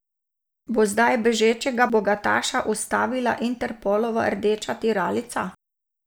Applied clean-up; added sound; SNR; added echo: none; none; none; none.